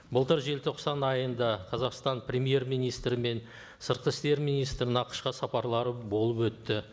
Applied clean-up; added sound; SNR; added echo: none; none; none; none.